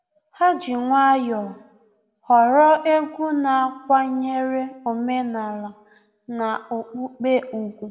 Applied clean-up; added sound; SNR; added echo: none; none; none; reverberation time 0.9 s.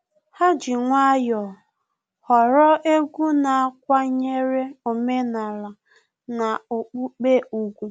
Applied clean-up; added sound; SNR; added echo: none; none; none; none.